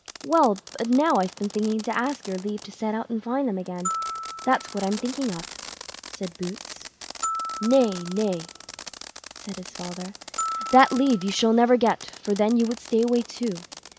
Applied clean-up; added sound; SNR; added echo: none; Glockenspiel + Fireworks; 12 dB; none.